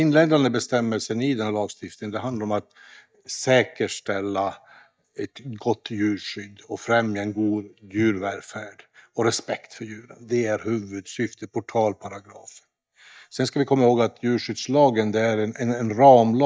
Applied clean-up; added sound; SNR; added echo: neural mask model DeepFilterNet 3.